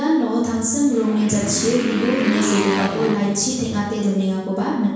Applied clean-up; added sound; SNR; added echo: none; Motorcycle; 7 dB; reverberation time 1.0 s.